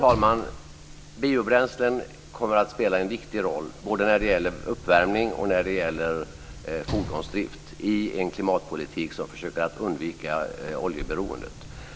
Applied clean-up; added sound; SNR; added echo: none; Sliding door / Slam; 15 dB; none.